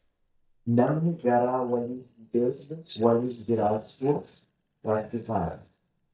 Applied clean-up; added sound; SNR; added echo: neural mask model DeepFilterNet 3.